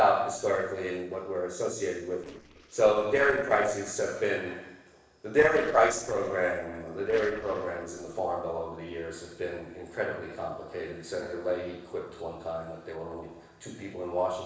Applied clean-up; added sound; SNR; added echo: neural separator model SepFormer DNS4.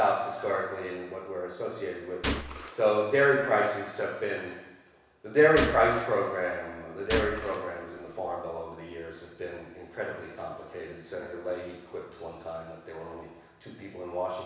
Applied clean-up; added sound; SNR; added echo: none; Gunshot, gunfire; 6 dB; reverberation time 1.1 s.